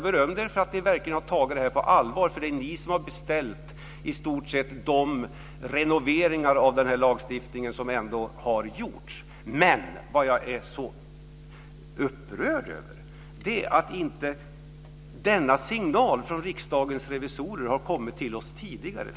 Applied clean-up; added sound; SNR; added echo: none; none; none; none.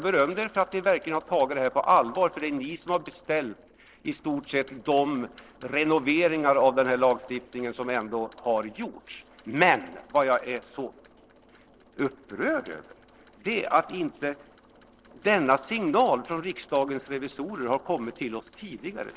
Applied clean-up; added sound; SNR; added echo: neural separator model SepFormer DNS4.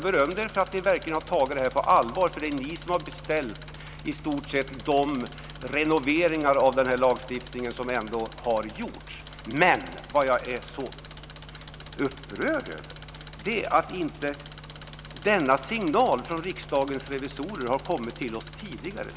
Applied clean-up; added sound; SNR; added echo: none; Engine; 19 dB; none.